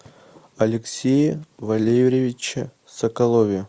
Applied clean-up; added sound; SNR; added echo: none; none; none; none.